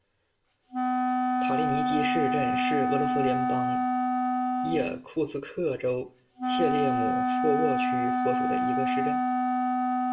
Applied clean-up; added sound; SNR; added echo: none; Wind instrument, woodwind instrument; -5 dB; reverberation time 0.3 s.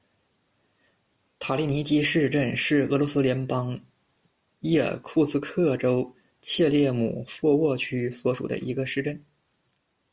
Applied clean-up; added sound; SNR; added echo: none; none; none; none.